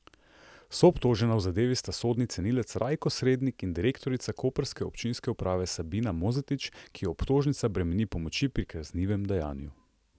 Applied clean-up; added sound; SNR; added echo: none; none; none; none.